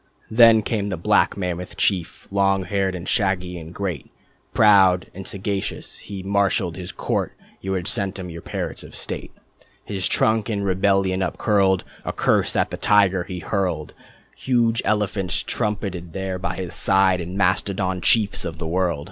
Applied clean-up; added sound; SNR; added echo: none; none; none; none.